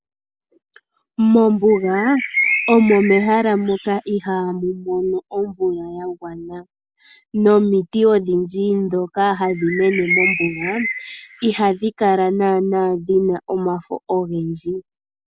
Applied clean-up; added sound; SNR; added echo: none; Bird; 6 dB; none.